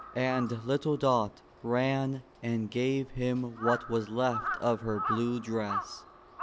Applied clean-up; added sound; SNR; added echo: none; Crow; 9 dB; none.